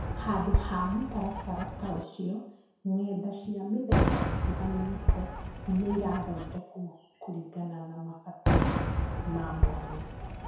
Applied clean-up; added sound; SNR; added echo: none; Fireworks; -3 dB; reverberation time 0.7 s.